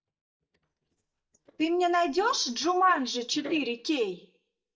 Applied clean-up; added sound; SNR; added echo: neural mask model DeepFilterNet 3.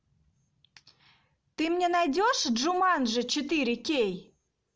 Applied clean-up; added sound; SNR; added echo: none; none; none; none.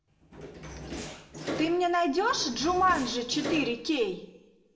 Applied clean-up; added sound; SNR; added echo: none; Door; 10 dB; reverberation time 0.6 s.